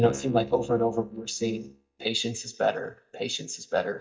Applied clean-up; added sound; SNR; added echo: neural mask model DeepFilterNet 3.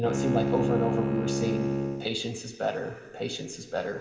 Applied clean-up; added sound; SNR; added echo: none; Bowed string instrument; 0 dB; reverberation time 2.9 s.